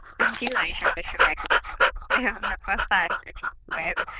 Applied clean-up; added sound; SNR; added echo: neural diffusion model UNIVERSE++.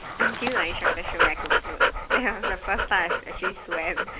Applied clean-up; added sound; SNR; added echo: none; Dog; -4 dB; none.